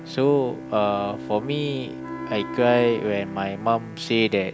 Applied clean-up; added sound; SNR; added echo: none; Bowed string instrument + Wind instrument, woodwind instrument; 11 dB; none.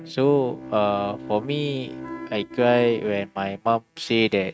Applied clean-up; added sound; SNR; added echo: neural mask model RNNoise.